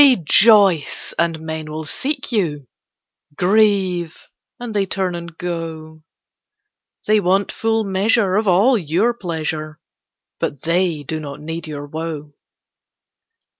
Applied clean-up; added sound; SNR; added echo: none; none; none; none.